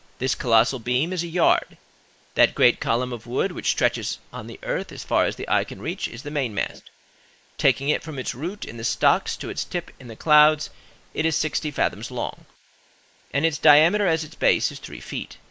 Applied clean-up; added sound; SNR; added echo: neural mask model Resemble Enhance denoiser.